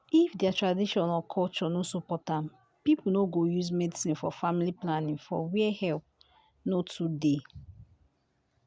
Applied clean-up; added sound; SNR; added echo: none; none; none; none.